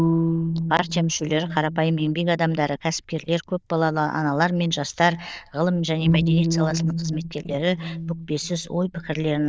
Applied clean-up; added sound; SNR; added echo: neural diffusion model UNIVERSE++.